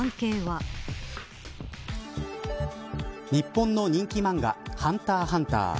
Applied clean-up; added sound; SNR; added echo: none; none; none; none.